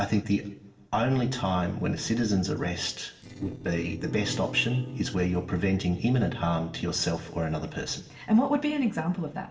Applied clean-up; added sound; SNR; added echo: neural separator model SepFormer DNS4.